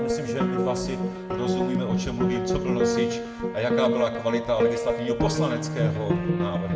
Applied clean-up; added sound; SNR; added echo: none; Piano; -3 dB; reverberation time 0.6 s.